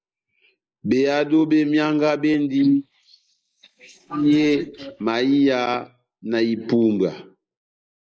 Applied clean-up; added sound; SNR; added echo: neural mask model Resemble Enhance denoiser.